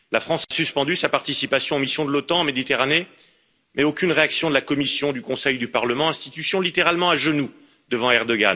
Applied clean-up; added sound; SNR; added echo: none; none; none; none.